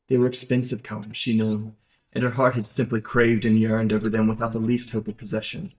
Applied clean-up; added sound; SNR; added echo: neural mask model DeepFilterNet 3.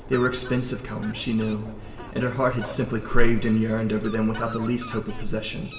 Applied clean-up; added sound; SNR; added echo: none; Fowl; 17 dB; reverberation time 2.6 s.